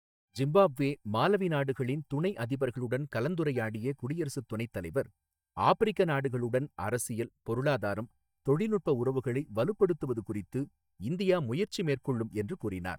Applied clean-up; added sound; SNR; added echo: neural mask model DeepFilterNet 3.